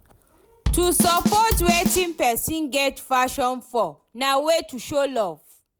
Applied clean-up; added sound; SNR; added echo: none; Drum kit; 2 dB; none.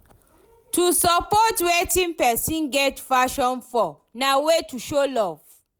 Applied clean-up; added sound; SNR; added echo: none; none; none; none.